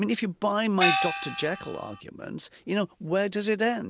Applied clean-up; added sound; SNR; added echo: none; Gong; -1 dB; none.